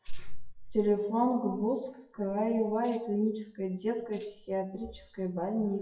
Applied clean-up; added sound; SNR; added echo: classical method WPE with log-MMSE.